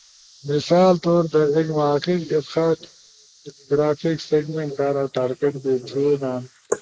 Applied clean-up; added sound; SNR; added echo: neural mask model Resemble Enhance denoiser.